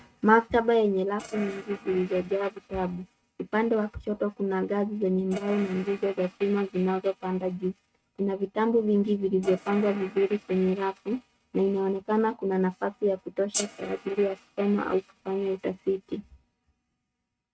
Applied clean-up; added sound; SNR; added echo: neural mask model RNNoise.